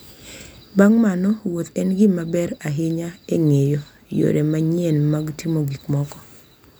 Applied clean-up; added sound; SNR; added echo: none; none; none; none.